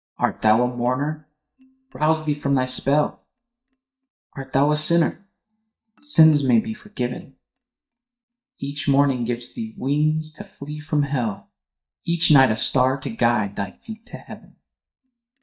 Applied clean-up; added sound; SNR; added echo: neural mask model DeepFilterNet 3.